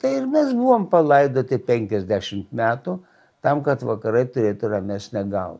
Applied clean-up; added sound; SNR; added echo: none; none; none; none.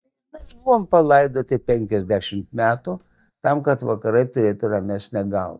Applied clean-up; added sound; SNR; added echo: neural mask model DeepFilterNet 3.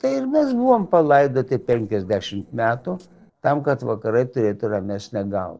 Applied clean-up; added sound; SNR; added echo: neural separator model SepFormer DNS4.